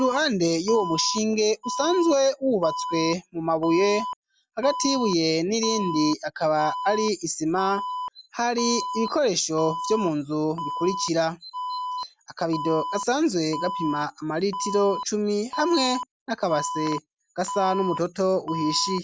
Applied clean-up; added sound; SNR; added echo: none; Alarm; 8 dB; none.